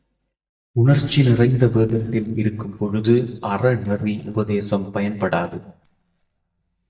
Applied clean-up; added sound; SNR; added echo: neural mask model DeepFilterNet 3.